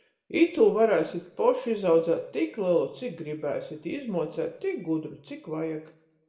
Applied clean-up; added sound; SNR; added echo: none; none; none; reverberation time 0.6 s.